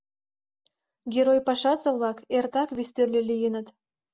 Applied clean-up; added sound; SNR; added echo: none; none; none; none.